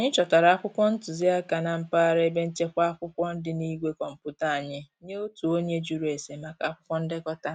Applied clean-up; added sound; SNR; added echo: none; none; none; none.